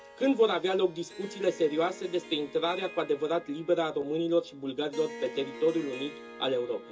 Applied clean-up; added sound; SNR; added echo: none; Harp; 16 dB; reverberation time 0.2 s.